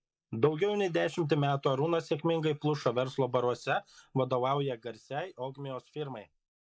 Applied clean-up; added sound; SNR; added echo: neural mask model Resemble Enhance denoiser.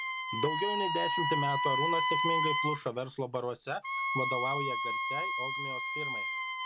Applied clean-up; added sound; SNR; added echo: none; Wind instrument, woodwind instrument; -4 dB; none.